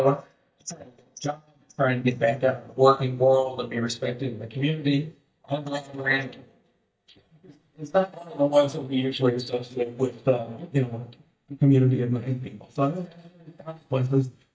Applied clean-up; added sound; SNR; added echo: neural mask model DeepFilterNet 3.